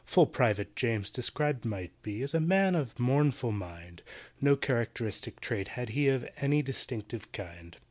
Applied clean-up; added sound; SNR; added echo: none; none; none; none.